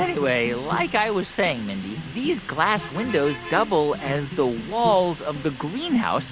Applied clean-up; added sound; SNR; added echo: none; Bus; 16 dB; none.